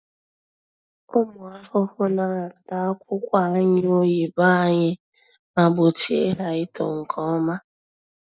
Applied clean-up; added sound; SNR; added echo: neural mask model DeepFilterNet 3.